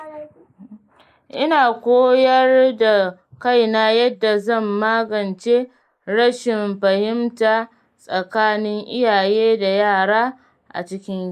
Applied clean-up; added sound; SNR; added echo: neural mask model Resemble Enhance denoiser.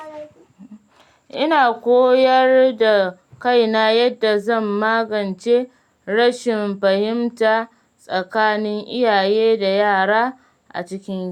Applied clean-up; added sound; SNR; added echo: none; none; none; none.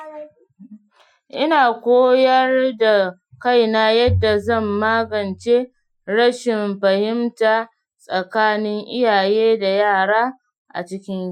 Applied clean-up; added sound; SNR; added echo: classical method Wiener filter.